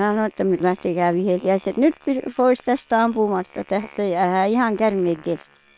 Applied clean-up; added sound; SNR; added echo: neural separator model SepFormer WHAM!.